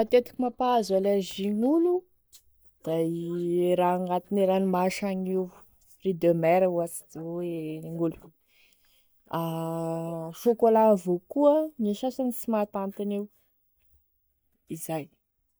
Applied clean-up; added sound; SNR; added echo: neural mask model DeepFilterNet 3.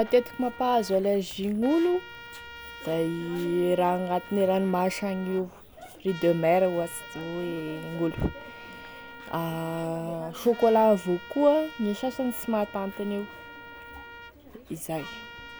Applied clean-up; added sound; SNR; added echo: none; Trumpet; 17 dB; none.